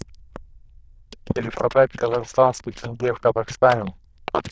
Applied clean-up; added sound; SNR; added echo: neural diffusion model UNIVERSE++.